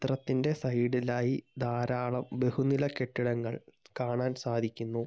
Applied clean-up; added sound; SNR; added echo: none; none; none; none.